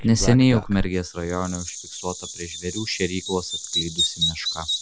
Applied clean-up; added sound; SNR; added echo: none; Bird vocalization, bird call, bird song; 5 dB; none.